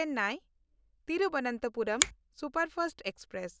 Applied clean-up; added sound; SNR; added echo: none; Finger snapping; 2 dB; none.